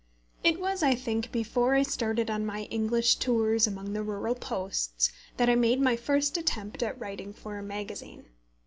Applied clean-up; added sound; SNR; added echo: none; none; none; none.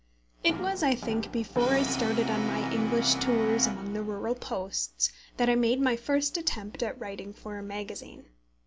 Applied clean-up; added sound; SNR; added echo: none; Brass instrument; 8 dB; none.